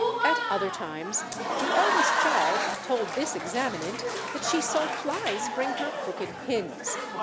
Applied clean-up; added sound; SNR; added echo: none; Applause / Crowd; -2 dB; none.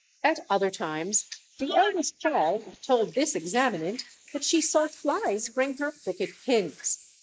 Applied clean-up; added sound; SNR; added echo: neural mask model Resemble Enhance denoiser.